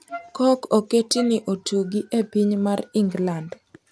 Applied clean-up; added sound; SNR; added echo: none; Wind instrument, woodwind instrument; 16 dB; none.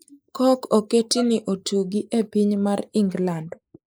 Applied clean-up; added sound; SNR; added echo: neural mask model Resemble Enhance denoiser.